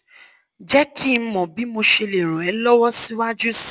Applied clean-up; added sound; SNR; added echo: none; none; none; none.